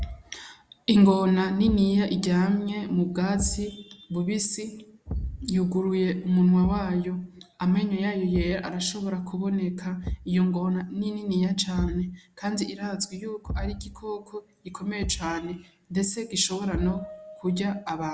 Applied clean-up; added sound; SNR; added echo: none; Thump, thud; 13 dB; none.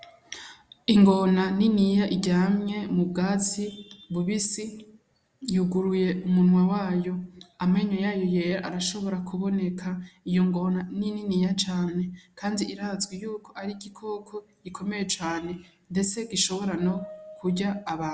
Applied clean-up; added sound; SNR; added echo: none; none; none; none.